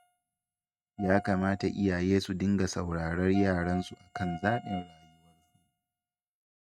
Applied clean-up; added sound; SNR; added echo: neural mask model RNNoise.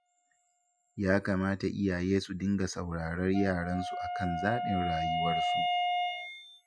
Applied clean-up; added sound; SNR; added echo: classical method Wiener filter.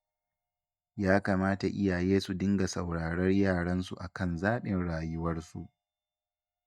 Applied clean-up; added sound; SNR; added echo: neural mask model DeepFilterNet 3.